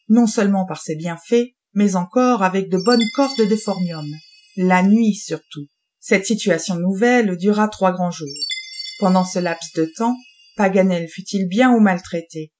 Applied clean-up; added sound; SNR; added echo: none; Chime; 19 dB; none.